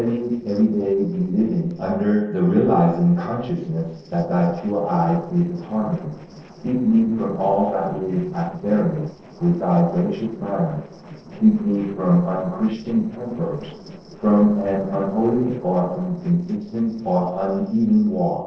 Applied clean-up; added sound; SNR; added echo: neural separator model SepFormer DNS4.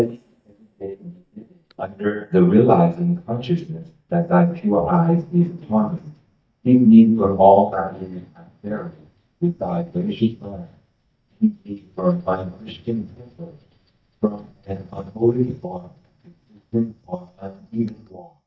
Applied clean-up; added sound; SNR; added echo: neural mask model DeepFilterNet 3.